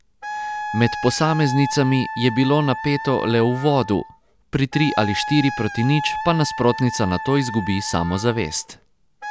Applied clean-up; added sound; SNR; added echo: none; Wind instrument, woodwind instrument; 9 dB; none.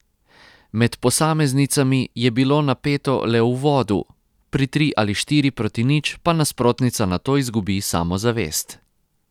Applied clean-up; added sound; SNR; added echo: none; none; none; none.